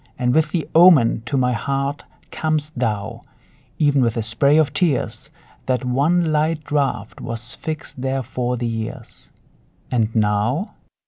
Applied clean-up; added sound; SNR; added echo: none; none; none; none.